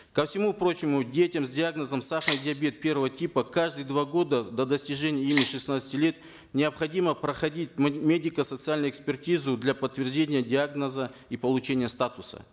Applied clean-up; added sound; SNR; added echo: none; Rattle (instrument); -2 dB; none.